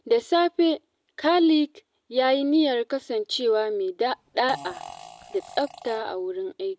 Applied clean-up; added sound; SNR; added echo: none; Fart; 18 dB; none.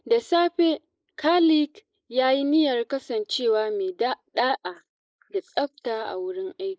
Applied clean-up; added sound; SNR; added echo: neural mask model Resemble Enhance denoiser.